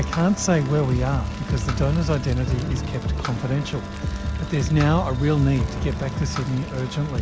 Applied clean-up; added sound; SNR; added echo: none; Fire + Wind instrument, woodwind instrument; 14 dB; none.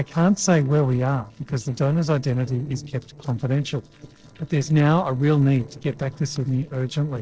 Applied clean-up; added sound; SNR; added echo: neural separator model SepFormer DNS4.